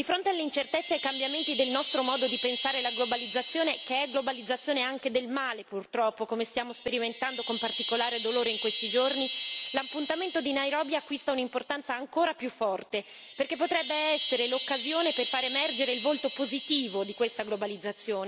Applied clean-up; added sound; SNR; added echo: none; Chime; 8 dB; none.